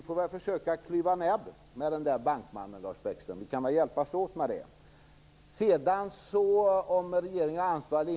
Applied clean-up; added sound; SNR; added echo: none; none; none; none.